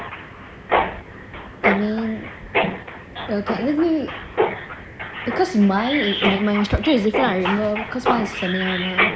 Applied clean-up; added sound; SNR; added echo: none; Mechanisms; 2 dB; none.